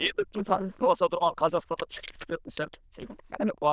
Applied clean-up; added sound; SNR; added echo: neural diffusion model UNIVERSE++.